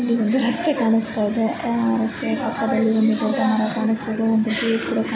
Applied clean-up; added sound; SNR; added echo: none; none; none; none.